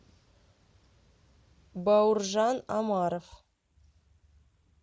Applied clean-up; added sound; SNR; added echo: none; none; none; none.